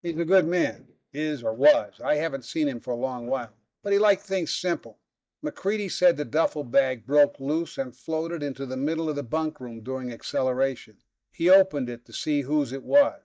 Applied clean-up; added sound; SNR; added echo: neural mask model DeepFilterNet 3.